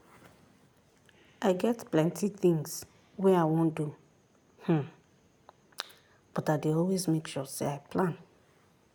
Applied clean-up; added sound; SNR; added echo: none; none; none; none.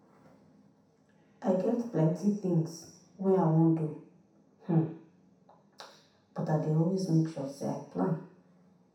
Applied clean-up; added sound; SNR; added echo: none; none; none; reverberation time 0.7 s.